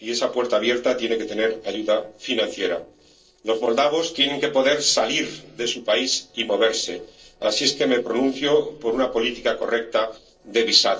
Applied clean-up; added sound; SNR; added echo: neural separator model SepFormer DNS4.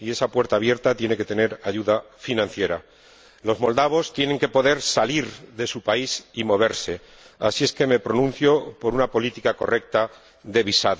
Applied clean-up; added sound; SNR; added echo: none; none; none; none.